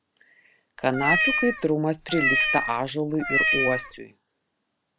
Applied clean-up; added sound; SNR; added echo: none; Meow; -2 dB; none.